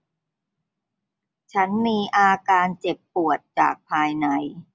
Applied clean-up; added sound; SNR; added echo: none; none; none; none.